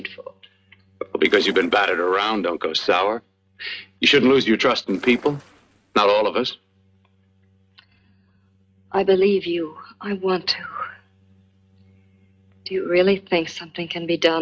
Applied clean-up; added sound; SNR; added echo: neural mask model RNNoise.